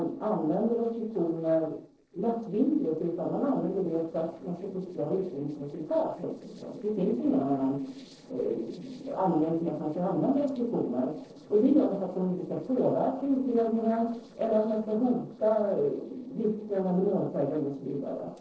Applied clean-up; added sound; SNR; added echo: neural separator model SepFormer DNS4.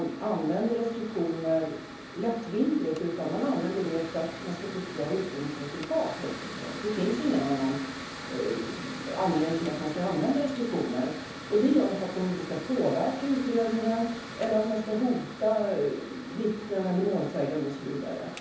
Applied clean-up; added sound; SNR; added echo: none; Mechanical fan; 12 dB; reverberation time 0.7 s.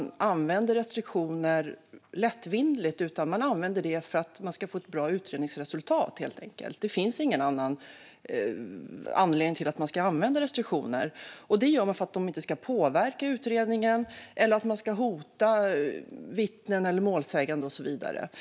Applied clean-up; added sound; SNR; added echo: none; none; none; none.